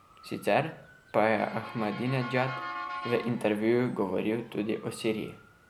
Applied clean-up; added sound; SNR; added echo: none; Motor vehicle (road) / Siren; 13 dB; none.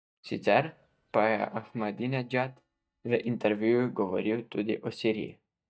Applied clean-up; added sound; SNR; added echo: neural mask model DeepFilterNet 3.